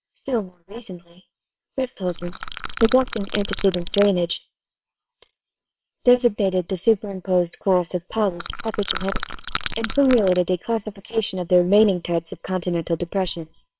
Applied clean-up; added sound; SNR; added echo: neural separator model SepFormer WHAMR!.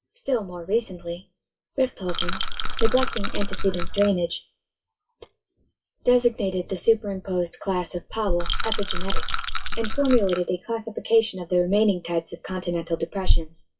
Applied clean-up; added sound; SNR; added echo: classical method WPE with log-MMSE.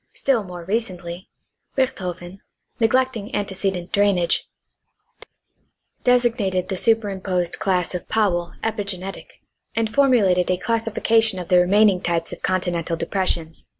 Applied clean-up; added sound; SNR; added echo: none; none; none; none.